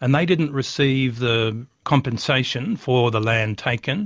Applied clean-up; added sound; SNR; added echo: none; none; none; none.